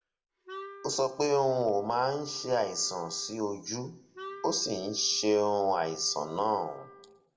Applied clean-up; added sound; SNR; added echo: none; Wind instrument, woodwind instrument; 18 dB; reverberation time 0.5 s.